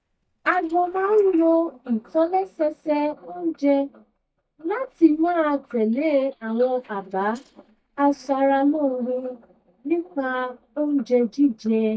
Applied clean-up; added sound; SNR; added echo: neural mask model DeepFilterNet 3.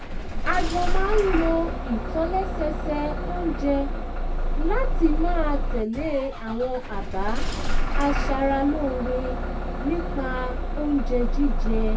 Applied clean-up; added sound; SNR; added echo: none; Engine starting / Bus; -3 dB; reverberation time 0.2 s.